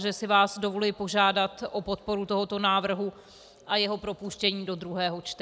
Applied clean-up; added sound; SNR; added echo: none; none; none; none.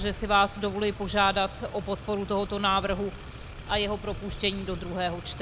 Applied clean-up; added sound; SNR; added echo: none; Motor vehicle (road); 11 dB; none.